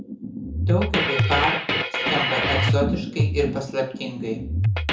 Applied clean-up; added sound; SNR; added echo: none; Drum kit; -4 dB; reverberation time 0.6 s.